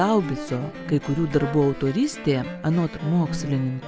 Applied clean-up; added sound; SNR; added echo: none; Brass instrument; 18 dB; none.